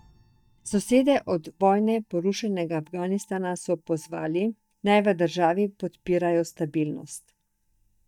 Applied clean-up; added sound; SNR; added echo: neural mask model DeepFilterNet 3.